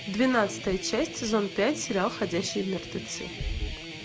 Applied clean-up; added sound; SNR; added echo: none; Guitar; 11 dB; none.